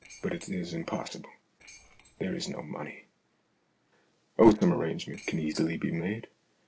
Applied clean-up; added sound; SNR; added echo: neural separator model SepFormer DNS4.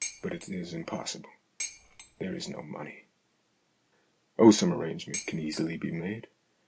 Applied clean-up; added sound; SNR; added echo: none; Dishes, pots, and pans; 12 dB; none.